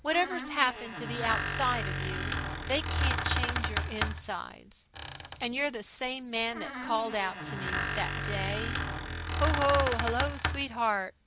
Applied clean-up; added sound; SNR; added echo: none; Squeak; 1 dB; none.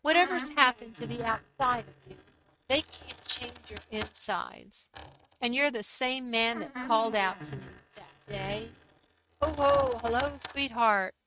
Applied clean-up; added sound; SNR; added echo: neural mask model RNNoise.